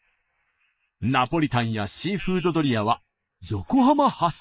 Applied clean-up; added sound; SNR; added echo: neural mask model Resemble Enhance denoiser.